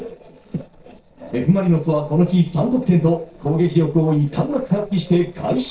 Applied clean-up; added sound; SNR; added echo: neural separator model SepFormer DNS4.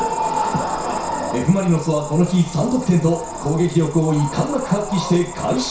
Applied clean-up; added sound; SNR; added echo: none; Cricket; 17 dB; reverberation time 0.6 s.